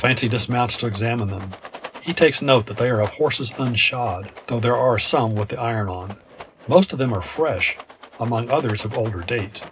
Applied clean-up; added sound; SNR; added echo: none; Rattle; 19 dB; reverberation time 0.2 s.